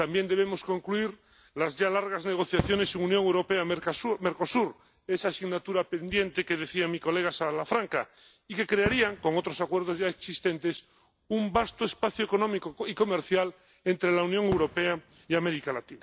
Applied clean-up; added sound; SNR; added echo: none; Fireworks; 16 dB; none.